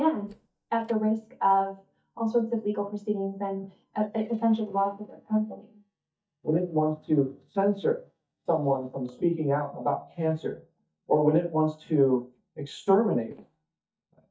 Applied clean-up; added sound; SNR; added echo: neural mask model DeepFilterNet 3.